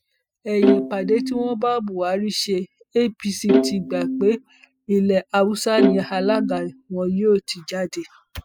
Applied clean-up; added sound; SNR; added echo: classical method spectral subtraction.